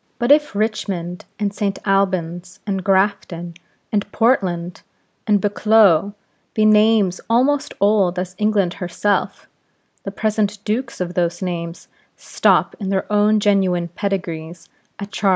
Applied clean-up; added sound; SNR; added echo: none; none; none; none.